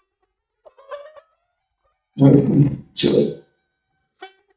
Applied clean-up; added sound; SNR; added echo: neural mask model DeepFilterNet 3.